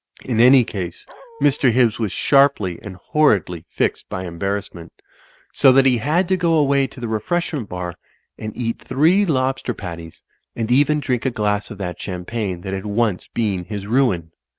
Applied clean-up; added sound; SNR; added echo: neural mask model RNNoise.